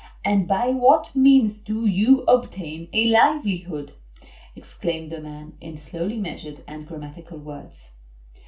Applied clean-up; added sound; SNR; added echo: none; none; none; reverberation time 0.2 s.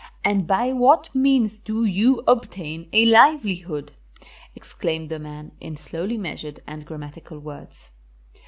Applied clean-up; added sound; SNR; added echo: none; none; none; none.